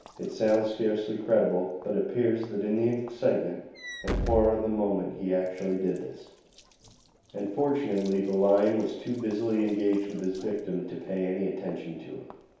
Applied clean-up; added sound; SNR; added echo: none; Walk, footsteps / Slam; 15 dB; reverberation time 0.8 s.